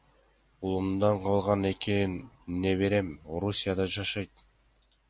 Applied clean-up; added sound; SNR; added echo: none; none; none; none.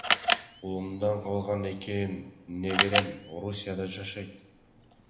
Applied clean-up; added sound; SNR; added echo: none; Camera; -1 dB; reverberation time 0.9 s.